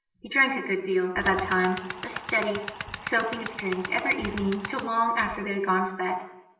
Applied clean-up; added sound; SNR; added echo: none; Tools; 10 dB; reverberation time 0.8 s.